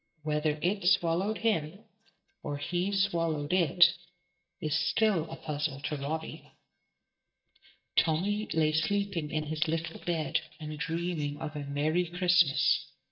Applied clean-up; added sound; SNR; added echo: neural mask model DeepFilterNet 3.